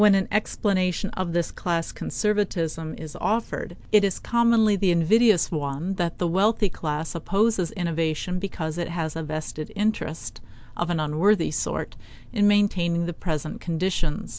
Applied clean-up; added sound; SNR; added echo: none; none; none; none.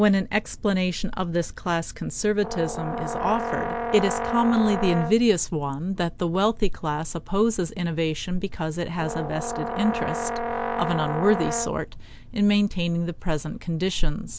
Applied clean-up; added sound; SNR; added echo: none; Brass instrument; 6 dB; none.